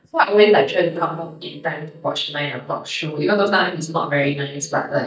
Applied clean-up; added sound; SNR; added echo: neural mask model DeepFilterNet 3.